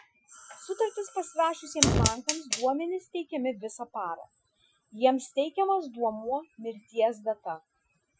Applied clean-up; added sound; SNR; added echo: classical method Wiener filter.